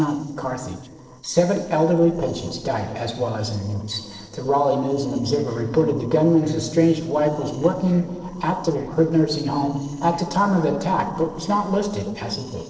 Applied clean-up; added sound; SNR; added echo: neural separator model SepFormer DNS4.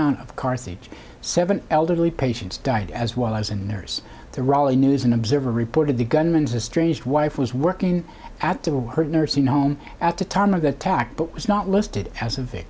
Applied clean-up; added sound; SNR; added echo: none; none; none; none.